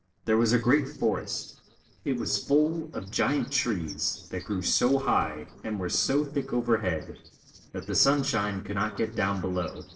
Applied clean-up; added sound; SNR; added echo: neural separator model SepFormer DNS4.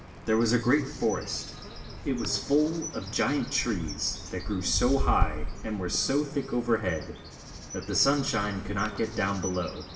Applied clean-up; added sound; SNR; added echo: none; Bird; 7 dB; reverberation time 0.7 s.